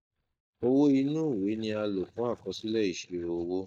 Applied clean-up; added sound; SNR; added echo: neural mask model DeepFilterNet 3.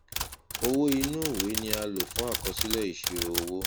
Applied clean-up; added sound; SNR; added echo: none; Typewriter; 2 dB; none.